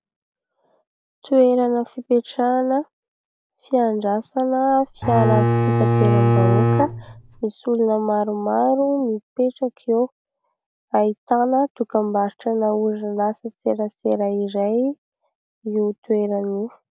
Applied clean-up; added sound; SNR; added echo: none; Bowed string instrument; -3 dB; none.